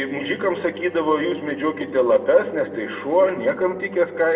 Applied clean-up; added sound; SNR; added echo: none; Wind instrument, woodwind instrument; 17 dB; reverberation time 0.8 s.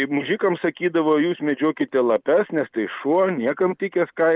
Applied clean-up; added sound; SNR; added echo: none; none; none; none.